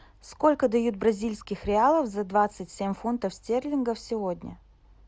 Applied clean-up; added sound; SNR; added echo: none; none; none; none.